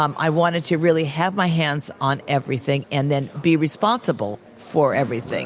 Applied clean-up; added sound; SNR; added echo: none; none; none; none.